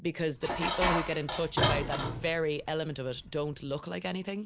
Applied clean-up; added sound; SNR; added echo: none; Dishes, pots, and pans; 0 dB; none.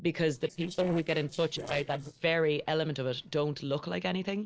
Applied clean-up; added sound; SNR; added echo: neural separator model SepFormer DNS4.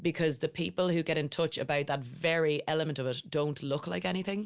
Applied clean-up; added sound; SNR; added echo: none; none; none; none.